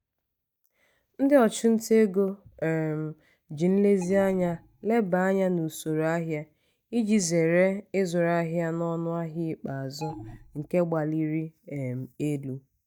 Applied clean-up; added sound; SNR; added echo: neural mask model DeepFilterNet 3.